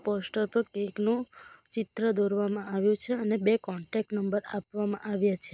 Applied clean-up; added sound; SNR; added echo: none; none; none; none.